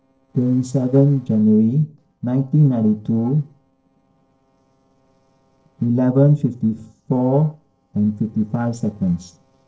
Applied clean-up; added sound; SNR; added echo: neural separator model SepFormer DNS4.